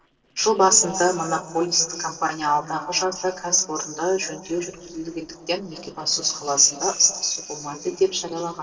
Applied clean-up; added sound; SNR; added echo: neural separator model SepFormer DNS4.